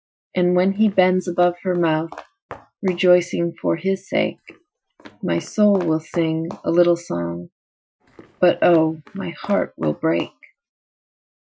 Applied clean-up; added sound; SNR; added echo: classical method Wiener filter.